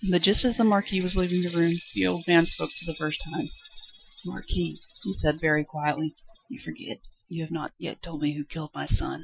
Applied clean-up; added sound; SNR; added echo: classical method Wiener filter.